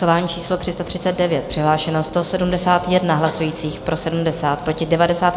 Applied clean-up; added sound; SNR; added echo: none; none; none; none.